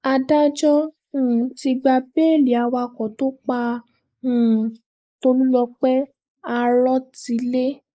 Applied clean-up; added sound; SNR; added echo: neural mask model Resemble Enhance denoiser.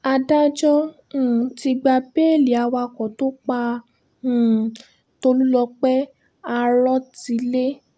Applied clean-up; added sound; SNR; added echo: none; none; none; none.